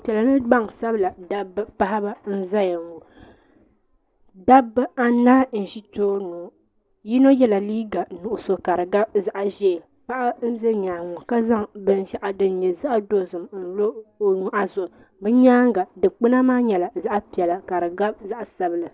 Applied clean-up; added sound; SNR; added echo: none; none; none; none.